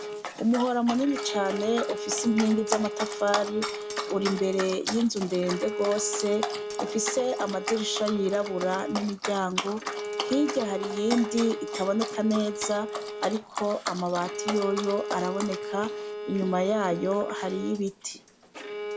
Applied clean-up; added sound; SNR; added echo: none; Bowed string instrument + Dog; 5 dB; none.